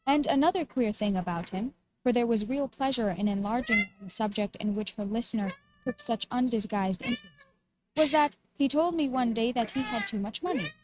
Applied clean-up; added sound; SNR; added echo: neural mask model RNNoise.